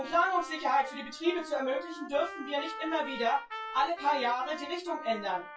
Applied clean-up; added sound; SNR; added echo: classical method WPE with log-MMSE.